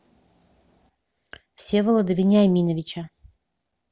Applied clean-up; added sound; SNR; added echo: none; none; none; none.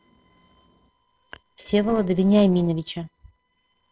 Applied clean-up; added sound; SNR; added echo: neural separator model SepFormer DNS4.